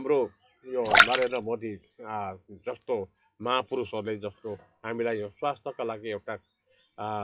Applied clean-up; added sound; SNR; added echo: classical method WPE with log-MMSE.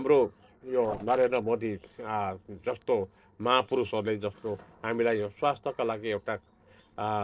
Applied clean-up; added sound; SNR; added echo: neural separator model SepFormer DNS4.